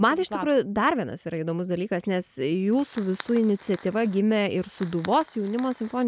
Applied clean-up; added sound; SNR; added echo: none; Fire; 18 dB; none.